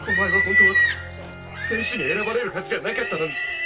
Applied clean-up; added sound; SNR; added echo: none; Livestock, farm animals, working animals; -4 dB; reverberation time 0.2 s.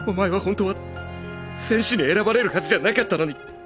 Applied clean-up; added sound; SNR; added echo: none; none; none; none.